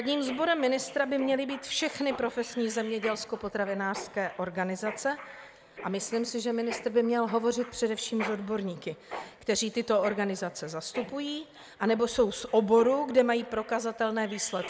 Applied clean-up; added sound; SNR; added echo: none; Mechanisms; 16 dB; none.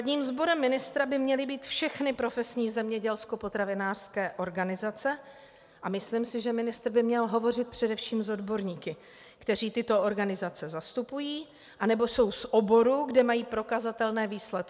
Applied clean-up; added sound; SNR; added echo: none; none; none; none.